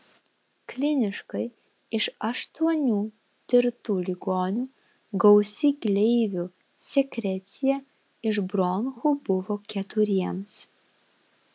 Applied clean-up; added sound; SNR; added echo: none; none; none; none.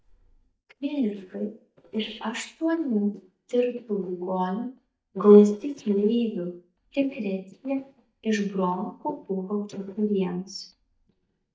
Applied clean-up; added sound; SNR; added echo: neural mask model DeepFilterNet 3.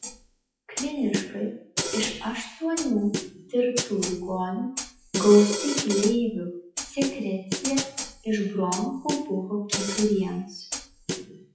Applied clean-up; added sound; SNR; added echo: classical method WPE with log-MMSE.